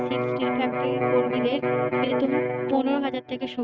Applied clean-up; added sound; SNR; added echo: neural mask model RNNoise.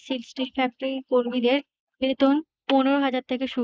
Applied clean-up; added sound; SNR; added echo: neural mask model Resemble Enhance denoiser.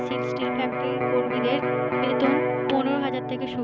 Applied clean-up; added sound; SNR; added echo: none; Electric guitar; -3 dB; none.